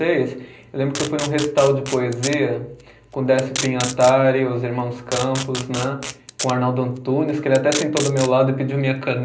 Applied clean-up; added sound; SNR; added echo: none; Packing tape, duct tape; 12 dB; reverberation time 0.5 s.